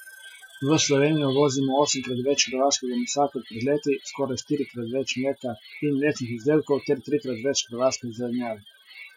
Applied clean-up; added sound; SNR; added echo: classical method Wiener filter.